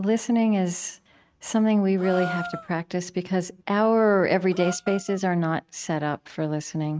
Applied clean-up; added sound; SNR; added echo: neural mask model RNNoise.